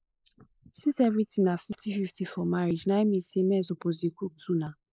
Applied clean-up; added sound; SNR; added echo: neural mask model Resemble Enhance denoiser.